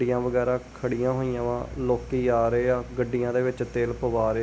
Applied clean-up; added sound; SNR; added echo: none; none; none; none.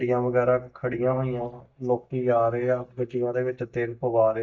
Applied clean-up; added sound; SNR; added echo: neural mask model DeepFilterNet 3.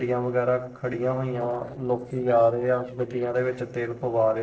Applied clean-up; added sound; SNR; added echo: neural separator model SepFormer DNS4.